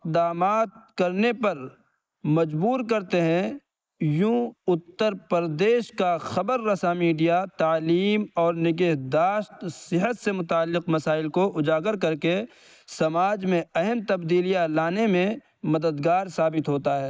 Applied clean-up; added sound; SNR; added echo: neural mask model Resemble Enhance denoiser.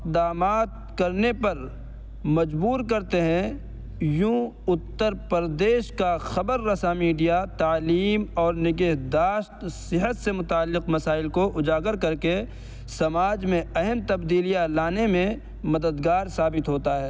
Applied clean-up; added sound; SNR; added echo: none; Growling; 14 dB; none.